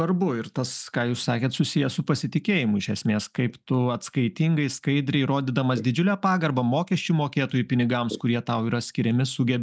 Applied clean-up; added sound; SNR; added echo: none; none; none; none.